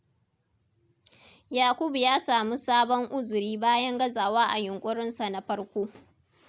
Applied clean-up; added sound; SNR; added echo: none; none; none; none.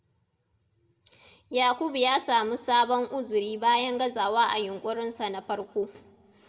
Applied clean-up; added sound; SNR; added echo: none; none; none; reverberation time 2.3 s.